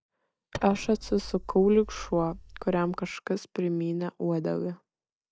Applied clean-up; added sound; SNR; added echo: neural mask model DeepFilterNet 3.